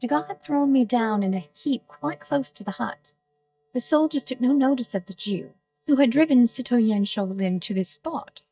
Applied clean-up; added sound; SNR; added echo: neural mask model DeepFilterNet 3.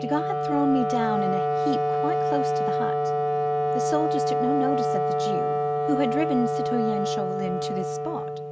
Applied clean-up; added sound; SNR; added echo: none; Wind instrument, woodwind instrument; -4 dB; none.